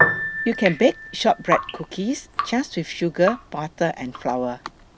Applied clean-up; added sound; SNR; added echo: none; Piano + Drip; 5 dB; none.